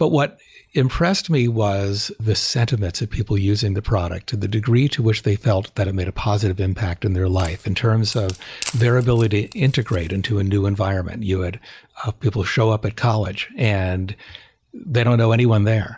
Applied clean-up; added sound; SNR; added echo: none; Wood; 19 dB; none.